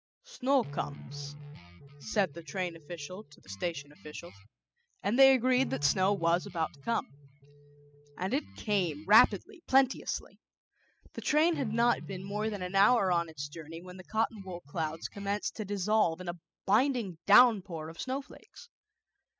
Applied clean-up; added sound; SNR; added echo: classical method spectral subtraction.